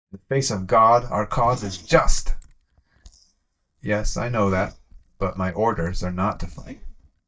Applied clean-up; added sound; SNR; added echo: neural mask model DeepFilterNet 3.